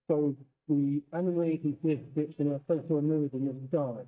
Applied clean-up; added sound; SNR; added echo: neural mask model DeepFilterNet 3.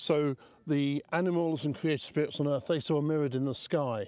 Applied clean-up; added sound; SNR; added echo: none; none; none; none.